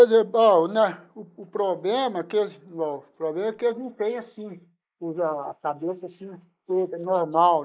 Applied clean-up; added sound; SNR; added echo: neural mask model Resemble Enhance denoiser.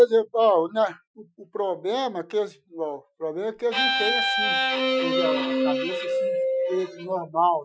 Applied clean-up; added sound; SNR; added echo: classical method Wiener filter.